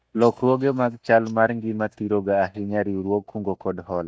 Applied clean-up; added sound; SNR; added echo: neural mask model DeepFilterNet 3.